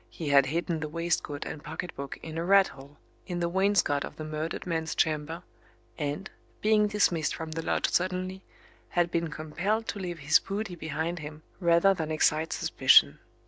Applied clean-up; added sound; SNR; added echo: none; none; none; none.